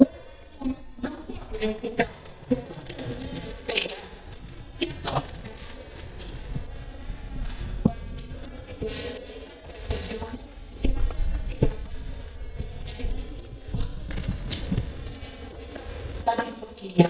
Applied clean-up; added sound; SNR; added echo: neural mask model DeepFilterNet 3.